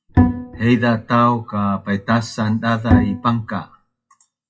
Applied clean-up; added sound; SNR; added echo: classical method WPE with log-MMSE.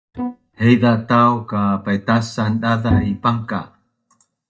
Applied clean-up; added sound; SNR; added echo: neural mask model DeepFilterNet 3.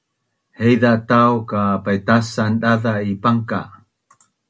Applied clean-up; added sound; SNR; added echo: none; none; none; none.